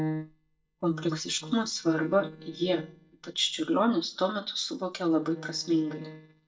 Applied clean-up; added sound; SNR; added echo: neural mask model DeepFilterNet 3.